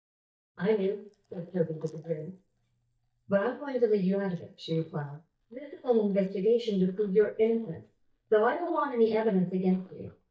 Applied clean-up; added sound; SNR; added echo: neural mask model DeepFilterNet 3.